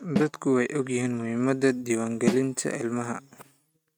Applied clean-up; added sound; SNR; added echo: neural mask model RNNoise.